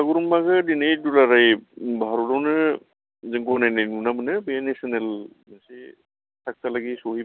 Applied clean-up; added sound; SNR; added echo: none; none; none; none.